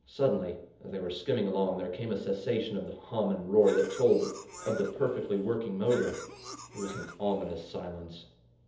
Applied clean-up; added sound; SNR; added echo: none; Cough; 15 dB; reverberation time 0.7 s.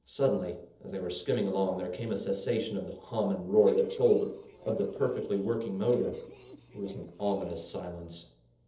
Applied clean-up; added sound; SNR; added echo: neural separator model SepFormer DNS4.